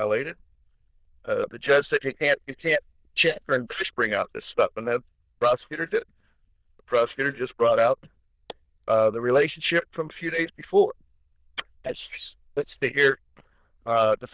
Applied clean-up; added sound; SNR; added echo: neural diffusion model UNIVERSE++.